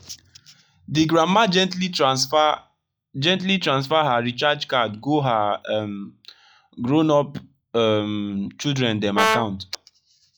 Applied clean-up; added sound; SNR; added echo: classical method log-MMSE.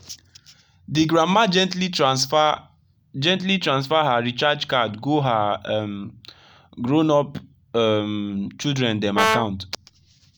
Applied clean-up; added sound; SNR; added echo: none; Brass instrument; 2 dB; none.